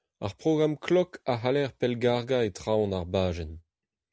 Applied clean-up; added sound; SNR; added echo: none; none; none; none.